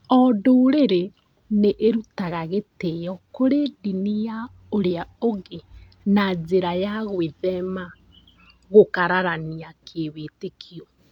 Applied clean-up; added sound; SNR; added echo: none; none; none; none.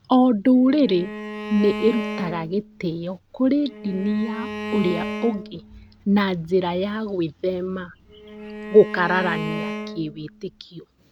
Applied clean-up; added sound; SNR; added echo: none; Bowed string instrument; 10 dB; none.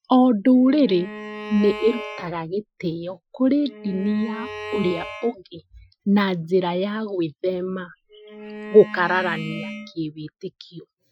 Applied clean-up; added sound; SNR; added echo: classical method Wiener filter.